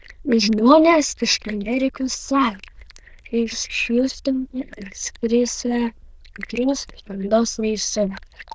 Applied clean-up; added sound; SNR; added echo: neural diffusion model UNIVERSE++.